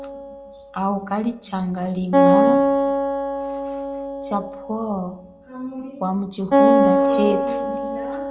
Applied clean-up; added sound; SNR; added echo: none; Acoustic guitar; -5 dB; reverberation time 0.3 s.